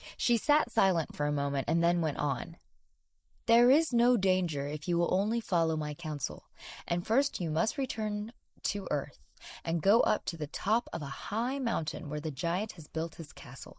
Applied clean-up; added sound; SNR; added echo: neural mask model Resemble Enhance denoiser.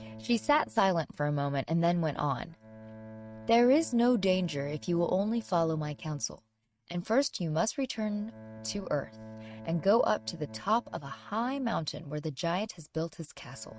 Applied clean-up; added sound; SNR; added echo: neural mask model RNNoise.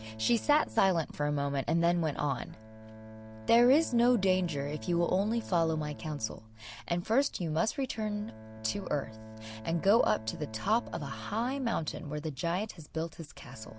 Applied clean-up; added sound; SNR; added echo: none; Bowed string instrument; 16 dB; none.